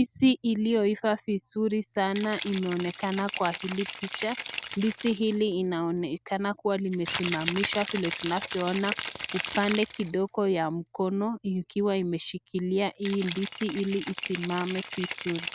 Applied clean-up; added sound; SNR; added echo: none; Rattle (instrument); 8 dB; none.